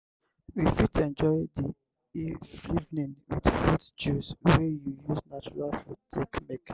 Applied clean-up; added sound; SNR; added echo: none; none; none; none.